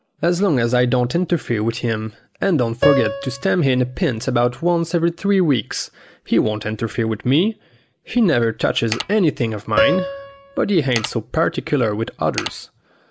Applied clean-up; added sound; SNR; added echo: none; Mechanisms + Piano; 7 dB; none.